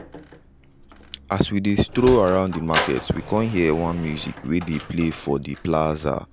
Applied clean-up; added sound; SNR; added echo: none; Sliding door; 11 dB; none.